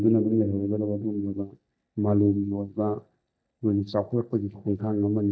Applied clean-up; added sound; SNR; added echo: neural mask model DeepFilterNet 3.